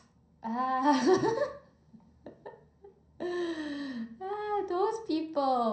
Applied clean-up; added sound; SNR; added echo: none; none; none; reverberation time 0.6 s.